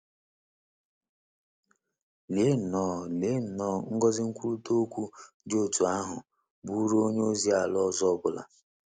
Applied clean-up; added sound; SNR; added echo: none; none; none; none.